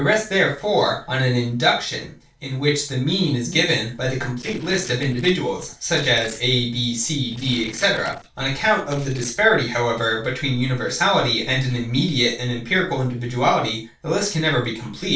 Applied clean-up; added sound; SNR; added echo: neural separator model SepFormer DNS4.